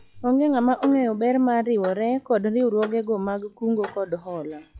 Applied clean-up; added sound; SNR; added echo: classical method log-MMSE.